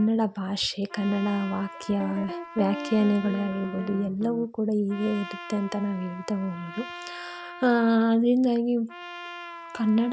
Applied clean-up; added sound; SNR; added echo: none; Guitar + Trumpet; 13 dB; none.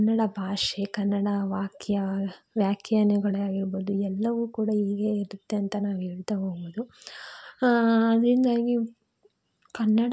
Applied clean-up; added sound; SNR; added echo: none; none; none; none.